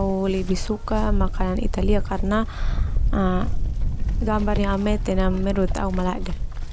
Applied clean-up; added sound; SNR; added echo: none; Livestock, farm animals, working animals; -2 dB; none.